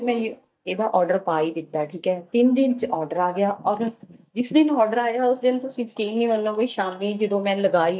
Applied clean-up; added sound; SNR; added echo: neural mask model DeepFilterNet 3.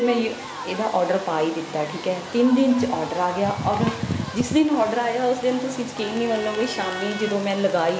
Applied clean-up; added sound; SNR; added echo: none; Crowd; 14 dB; none.